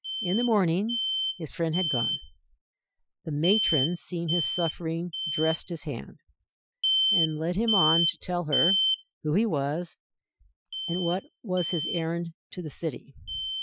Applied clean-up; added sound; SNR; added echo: classical method Wiener filter.